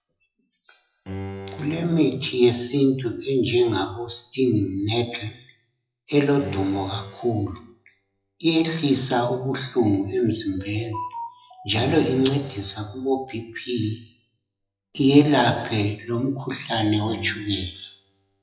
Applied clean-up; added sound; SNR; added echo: classical method WPE with log-MMSE.